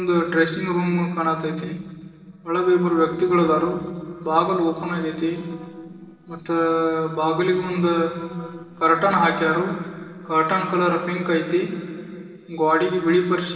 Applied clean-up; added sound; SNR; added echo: neural separator model SepFormer DNS4.